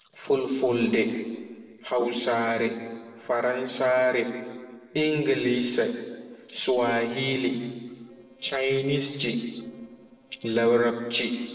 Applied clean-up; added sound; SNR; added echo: neural separator model SepFormer DNS4.